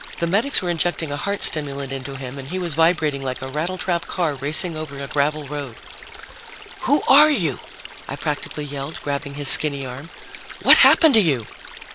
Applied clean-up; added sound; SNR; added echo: none; Stream; 17 dB; none.